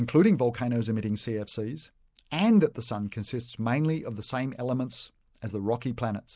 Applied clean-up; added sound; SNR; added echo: none; none; none; none.